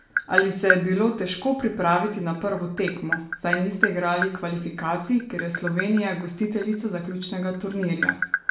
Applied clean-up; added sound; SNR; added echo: none; Tap; 5 dB; reverberation time 0.5 s.